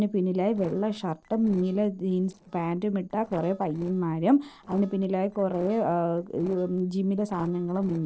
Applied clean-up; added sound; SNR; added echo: neural separator model SepFormer DNS4.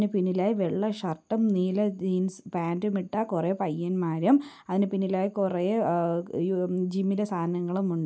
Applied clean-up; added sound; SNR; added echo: none; none; none; none.